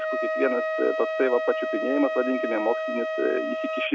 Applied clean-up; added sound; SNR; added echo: none; Wind instrument, woodwind instrument; 1 dB; none.